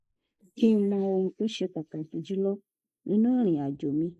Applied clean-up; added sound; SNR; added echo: neural mask model Resemble Enhance denoiser.